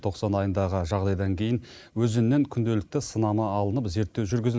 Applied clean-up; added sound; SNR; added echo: neural mask model Resemble Enhance denoiser.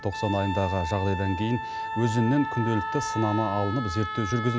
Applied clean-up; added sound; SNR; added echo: none; Wind instrument, woodwind instrument + Wind instrument, woodwind instrument; 6 dB; none.